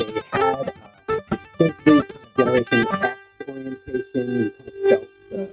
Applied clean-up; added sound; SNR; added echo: neural mask model RNNoise.